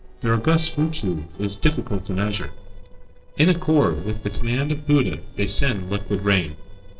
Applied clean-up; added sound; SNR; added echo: neural separator model SepFormer DNS4.